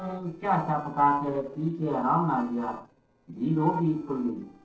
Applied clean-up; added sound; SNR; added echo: neural separator model SepFormer DNS4.